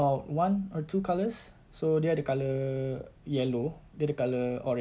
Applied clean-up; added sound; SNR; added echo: none; none; none; none.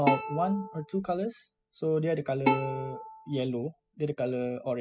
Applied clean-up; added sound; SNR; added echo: classical method spectral subtraction.